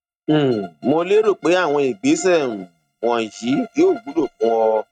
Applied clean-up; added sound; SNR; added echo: neural mask model RNNoise.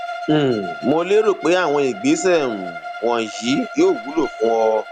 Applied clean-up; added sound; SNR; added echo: none; Bowed string instrument; 12 dB; none.